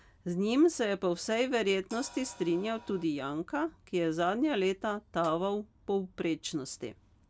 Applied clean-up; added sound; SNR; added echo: none; Crash cymbal; 19 dB; none.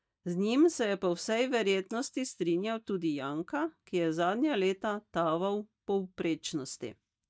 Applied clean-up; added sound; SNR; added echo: neural mask model DeepFilterNet 3.